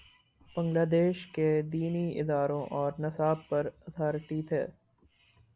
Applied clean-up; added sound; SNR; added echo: none; none; none; none.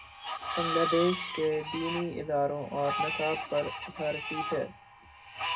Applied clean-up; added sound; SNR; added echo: none; Screech; 4 dB; reverberation time 0.2 s.